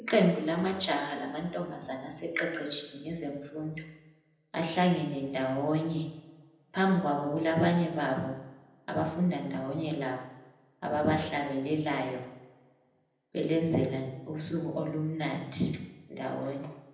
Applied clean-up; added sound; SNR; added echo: none; none; none; reverberation time 0.8 s.